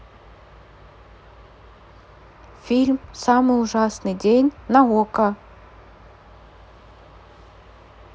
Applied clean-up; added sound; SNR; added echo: none; none; none; none.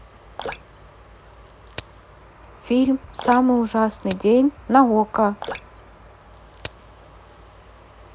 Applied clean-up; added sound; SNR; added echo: none; Drip + Crack; 16 dB; none.